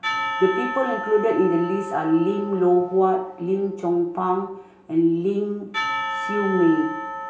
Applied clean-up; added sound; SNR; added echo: none; Percussion; 8 dB; reverberation time 0.2 s.